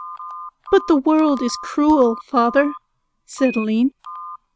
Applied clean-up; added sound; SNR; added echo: none; Telephone; 16 dB; none.